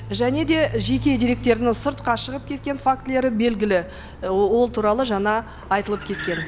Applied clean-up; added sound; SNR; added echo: none; Car; 12 dB; none.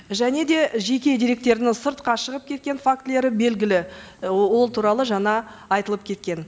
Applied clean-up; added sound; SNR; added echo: none; none; none; none.